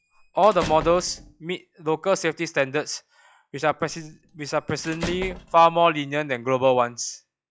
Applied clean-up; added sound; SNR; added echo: classical method log-MMSE.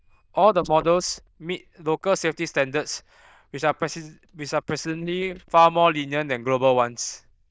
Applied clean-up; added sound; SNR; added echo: neural diffusion model UNIVERSE++.